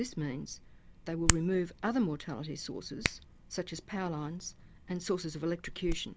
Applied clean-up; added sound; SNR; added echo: none; Hands; 3 dB; none.